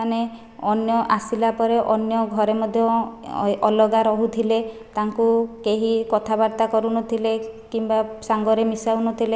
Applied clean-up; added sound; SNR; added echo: none; none; none; none.